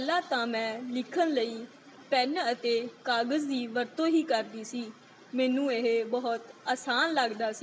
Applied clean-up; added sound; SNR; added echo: none; none; none; none.